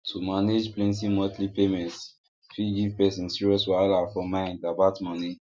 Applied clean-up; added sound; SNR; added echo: none; none; none; none.